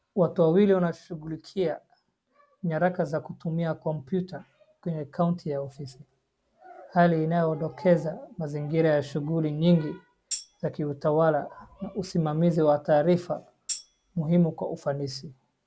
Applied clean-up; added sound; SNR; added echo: none; Tambourine; 13 dB; none.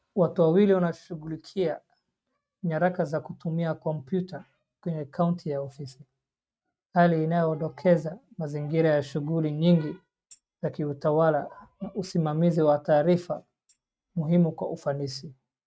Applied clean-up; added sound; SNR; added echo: neural mask model RNNoise.